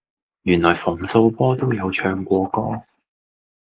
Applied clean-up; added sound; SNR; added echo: neural mask model Resemble Enhance denoiser.